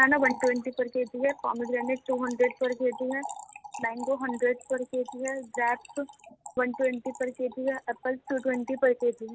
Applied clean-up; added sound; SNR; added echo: none; Trickle, dribble / Splash, splatter; 14 dB; none.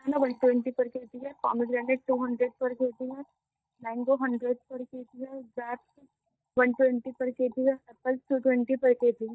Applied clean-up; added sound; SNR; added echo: neural mask model DeepFilterNet 3.